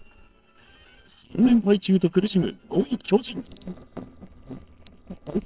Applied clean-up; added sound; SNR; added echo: neural separator model SepFormer WHAMR!.